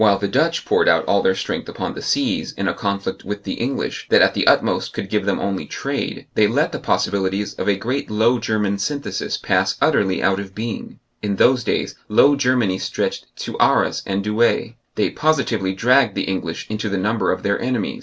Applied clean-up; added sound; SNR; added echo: none; none; none; none.